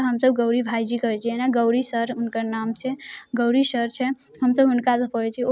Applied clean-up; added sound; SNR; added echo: none; none; none; none.